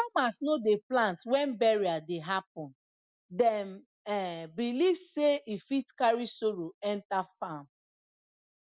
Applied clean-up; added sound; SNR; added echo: none; none; none; none.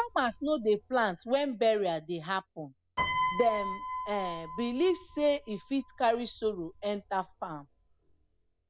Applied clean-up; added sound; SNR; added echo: none; Piano; 9 dB; none.